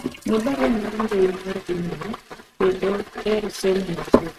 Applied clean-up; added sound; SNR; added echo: neural mask model RNNoise.